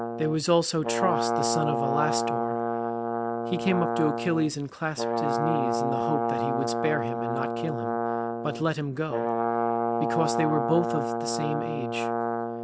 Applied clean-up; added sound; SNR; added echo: none; Brass instrument; -2 dB; none.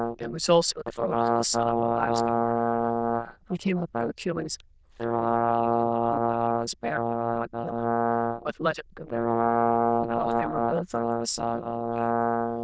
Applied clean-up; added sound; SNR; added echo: neural diffusion model UNIVERSE++.